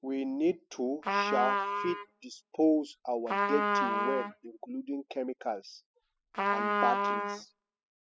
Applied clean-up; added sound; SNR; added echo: classical method spectral subtraction.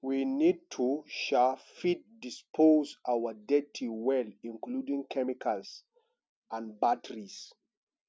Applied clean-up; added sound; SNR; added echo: none; none; none; none.